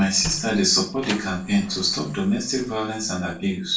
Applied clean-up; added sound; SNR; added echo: none; Sliding door; 17 dB; reverberation time 0.3 s.